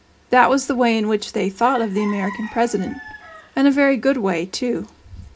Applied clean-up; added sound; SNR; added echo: none; Chicken, rooster; 17 dB; reverberation time 0.3 s.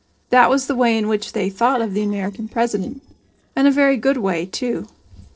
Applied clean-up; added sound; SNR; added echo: neural separator model SepFormer DNS4.